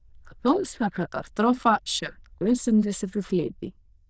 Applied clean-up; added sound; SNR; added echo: neural diffusion model UNIVERSE++.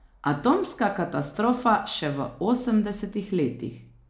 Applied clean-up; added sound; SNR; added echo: none; none; none; none.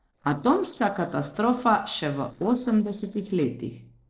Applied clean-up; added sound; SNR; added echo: neural separator model SepFormer DNS4.